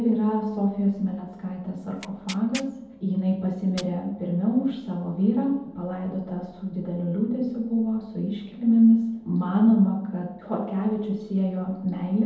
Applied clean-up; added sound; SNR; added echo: none; Tearing; 18 dB; reverberation time 0.8 s.